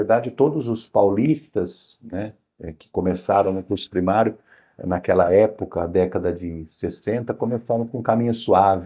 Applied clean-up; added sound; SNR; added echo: neural mask model DeepFilterNet 3.